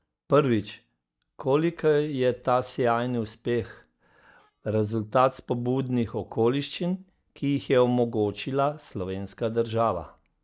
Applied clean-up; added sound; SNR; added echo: neural mask model DeepFilterNet 3.